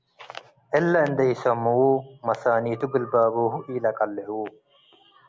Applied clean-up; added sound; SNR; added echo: none; none; none; none.